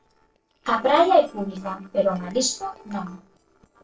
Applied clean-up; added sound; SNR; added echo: neural separator model SepFormer DNS4.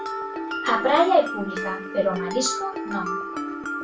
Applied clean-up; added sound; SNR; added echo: none; Mallet percussion; 5 dB; reverberation time 0.3 s.